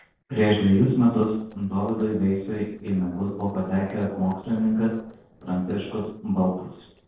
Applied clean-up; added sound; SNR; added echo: neural separator model SepFormer DNS4.